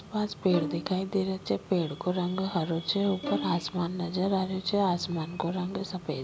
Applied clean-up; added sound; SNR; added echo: none; Bowed string instrument; 12 dB; none.